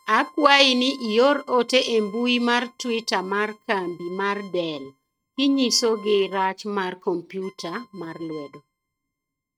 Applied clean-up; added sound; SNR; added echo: neural mask model RNNoise.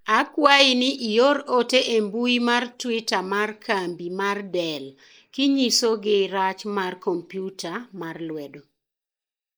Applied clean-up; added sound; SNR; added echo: neural mask model Resemble Enhance denoiser.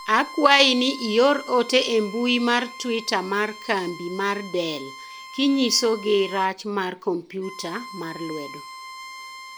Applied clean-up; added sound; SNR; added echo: none; Bowed string instrument; 16 dB; none.